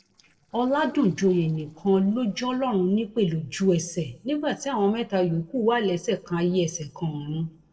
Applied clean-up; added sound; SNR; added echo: neural separator model SepFormer DNS4.